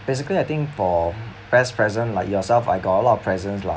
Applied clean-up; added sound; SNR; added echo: none; none; none; none.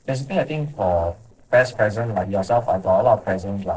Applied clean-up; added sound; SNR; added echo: neural separator model SepFormer DNS4.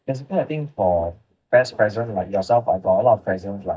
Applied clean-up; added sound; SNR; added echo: neural mask model DeepFilterNet 3.